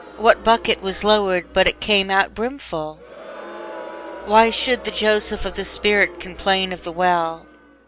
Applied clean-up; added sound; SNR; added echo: none; Crowd; 18 dB; none.